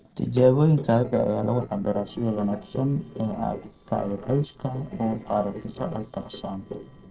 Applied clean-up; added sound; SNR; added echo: neural separator model SepFormer DNS4.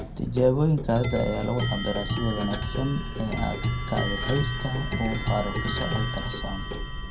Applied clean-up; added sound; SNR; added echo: none; Clock; 0 dB; reverberation time 0.2 s.